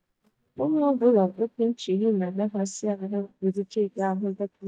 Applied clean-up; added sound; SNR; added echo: neural mask model DeepFilterNet 3.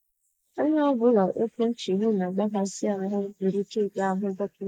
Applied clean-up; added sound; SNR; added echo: neural mask model Resemble Enhance denoiser.